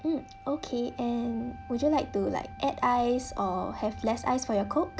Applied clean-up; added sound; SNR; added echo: none; Wind instrument, woodwind instrument; 18 dB; none.